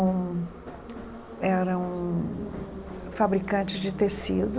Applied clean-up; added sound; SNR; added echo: none; Subway, metro, underground; 12 dB; none.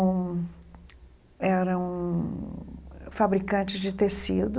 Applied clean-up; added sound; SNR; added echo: none; none; none; none.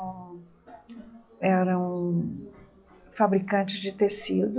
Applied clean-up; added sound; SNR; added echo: classical method log-MMSE.